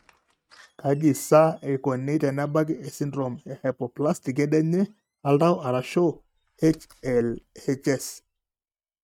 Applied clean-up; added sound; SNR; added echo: neural mask model RNNoise.